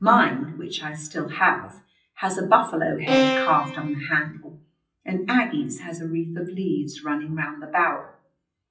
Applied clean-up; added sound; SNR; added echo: classical method WPE with log-MMSE.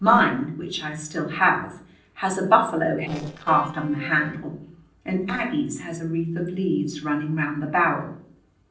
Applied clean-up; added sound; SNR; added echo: neural separator model SepFormer DNS4.